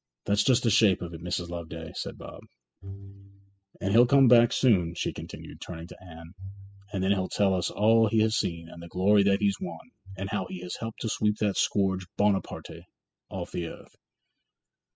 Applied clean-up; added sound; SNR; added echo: classical method spectral subtraction.